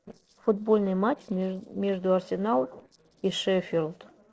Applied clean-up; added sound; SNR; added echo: neural separator model SepFormer DNS4.